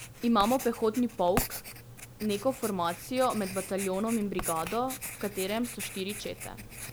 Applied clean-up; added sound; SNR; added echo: none; Writing; 9 dB; none.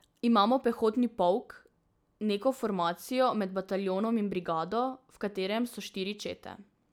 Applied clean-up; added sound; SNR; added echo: none; none; none; none.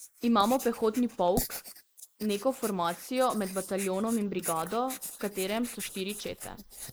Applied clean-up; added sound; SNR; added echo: neural mask model Resemble Enhance denoiser.